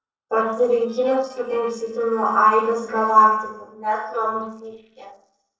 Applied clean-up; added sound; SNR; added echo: neural separator model SepFormer DNS4.